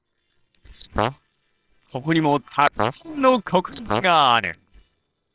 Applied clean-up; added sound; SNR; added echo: neural separator model SepFormer WHAMR!.